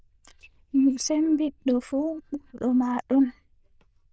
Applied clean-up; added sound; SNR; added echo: neural diffusion model UNIVERSE++.